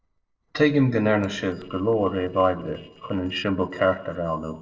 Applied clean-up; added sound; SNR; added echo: neural separator model SepFormer DNS4.